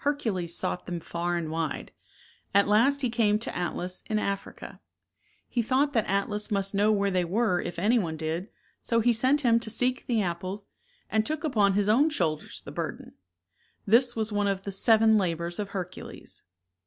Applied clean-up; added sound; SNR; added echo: none; none; none; none.